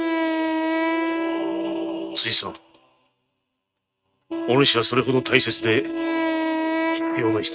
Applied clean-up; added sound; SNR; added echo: neural mask model RNNoise.